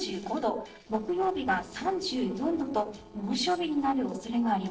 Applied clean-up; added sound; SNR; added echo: neural separator model SepFormer DNS4.